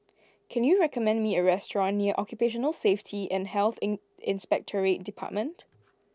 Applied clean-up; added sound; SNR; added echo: none; none; none; none.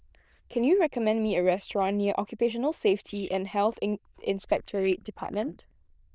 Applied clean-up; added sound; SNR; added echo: neural diffusion model UNIVERSE++.